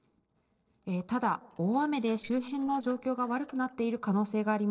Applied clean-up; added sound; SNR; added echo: neural separator model SepFormer DNS4.